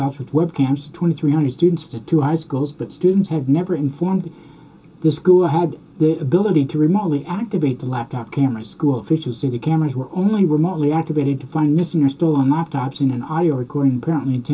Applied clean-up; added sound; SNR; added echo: none; none; none; reverberation time 0.2 s.